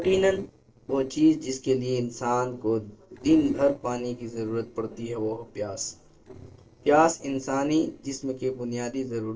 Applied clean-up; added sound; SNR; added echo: neural separator model SepFormer DNS4.